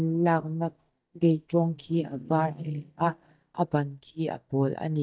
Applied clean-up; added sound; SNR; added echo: neural mask model DeepFilterNet 3.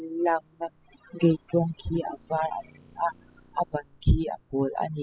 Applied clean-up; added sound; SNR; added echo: classical method spectral subtraction.